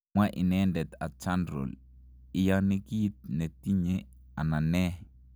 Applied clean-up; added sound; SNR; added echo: none; none; none; none.